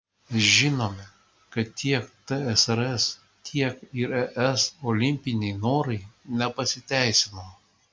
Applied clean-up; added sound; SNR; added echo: none; none; none; none.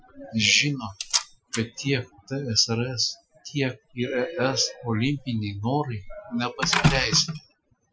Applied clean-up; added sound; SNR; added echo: classical method Wiener filter.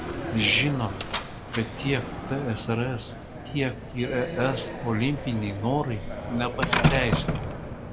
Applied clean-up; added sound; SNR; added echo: none; Slam; 3 dB; none.